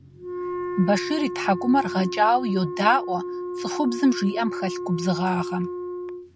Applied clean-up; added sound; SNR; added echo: none; Wind instrument, woodwind instrument; 7 dB; none.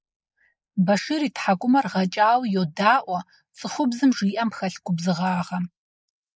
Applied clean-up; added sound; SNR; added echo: neural mask model Resemble Enhance denoiser.